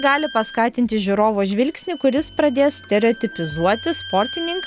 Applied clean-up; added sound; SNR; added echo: none; Bowed string instrument; 16 dB; none.